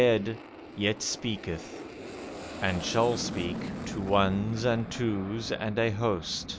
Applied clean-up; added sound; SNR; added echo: none; Aircraft; 10 dB; none.